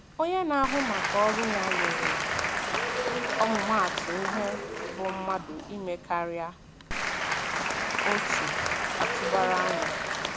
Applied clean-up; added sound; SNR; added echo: none; Applause / Crowd; -1 dB; none.